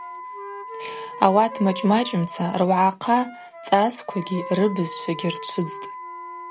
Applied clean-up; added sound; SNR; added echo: none; Wind instrument, woodwind instrument + Wind instrument, woodwind instrument; 13 dB; none.